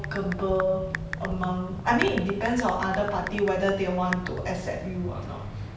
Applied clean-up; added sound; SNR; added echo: none; Typing; 10 dB; none.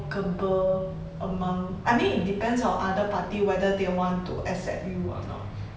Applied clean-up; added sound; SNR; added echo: none; none; none; none.